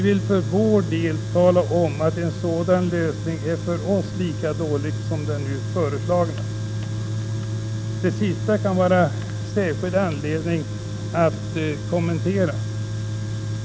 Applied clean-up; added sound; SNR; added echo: none; Tools; 4 dB; none.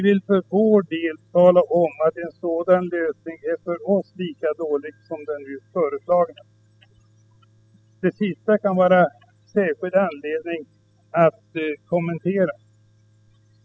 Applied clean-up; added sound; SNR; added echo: classical method spectral subtraction.